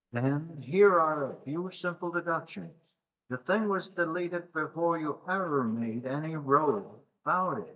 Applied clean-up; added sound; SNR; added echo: neural mask model DeepFilterNet 3.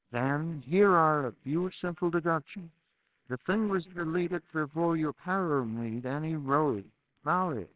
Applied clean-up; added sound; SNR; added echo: neural separator model SepFormer WHAMR!.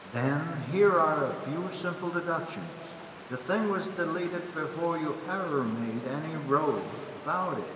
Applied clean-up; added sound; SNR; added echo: none; Water; 17 dB; reverberation time 2.6 s.